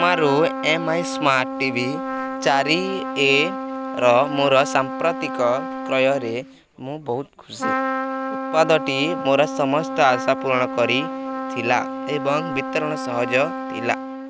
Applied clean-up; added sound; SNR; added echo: none; Trumpet; 6 dB; none.